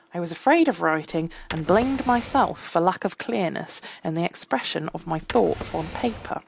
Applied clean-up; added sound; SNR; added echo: none; Drawer open or close; 13 dB; none.